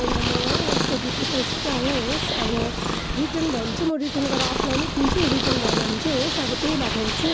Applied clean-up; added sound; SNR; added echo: none; Purr; -2 dB; none.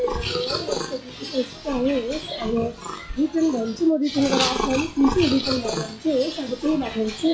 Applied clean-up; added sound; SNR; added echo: classical method log-MMSE.